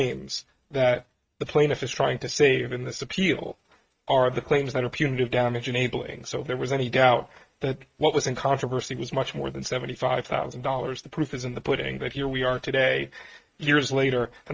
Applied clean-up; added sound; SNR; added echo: neural mask model RNNoise.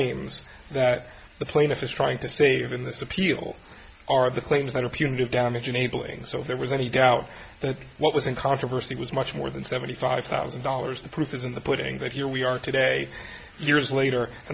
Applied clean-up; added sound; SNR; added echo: none; none; none; none.